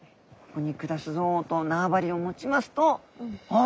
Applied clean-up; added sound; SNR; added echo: none; none; none; none.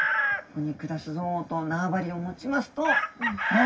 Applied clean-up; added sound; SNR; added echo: none; Chicken, rooster; 1 dB; reverberation time 0.2 s.